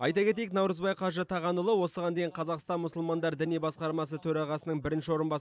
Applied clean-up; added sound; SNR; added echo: none; none; none; none.